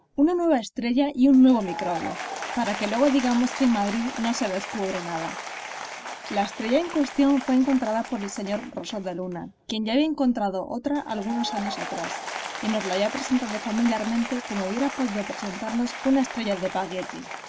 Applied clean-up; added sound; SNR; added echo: none; Applause / Crowd; 11 dB; none.